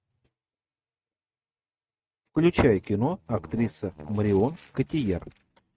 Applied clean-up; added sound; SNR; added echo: neural mask model RNNoise.